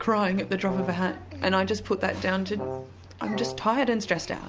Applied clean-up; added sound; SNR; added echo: none; Brass instrument; 9 dB; none.